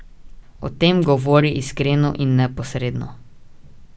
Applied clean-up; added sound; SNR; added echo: none; none; none; none.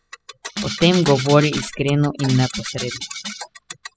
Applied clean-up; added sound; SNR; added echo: classical method spectral subtraction.